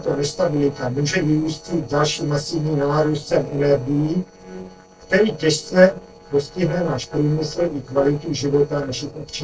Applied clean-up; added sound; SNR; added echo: neural separator model SepFormer DNS4.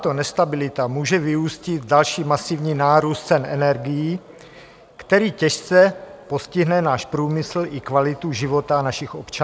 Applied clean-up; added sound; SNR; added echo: none; none; none; none.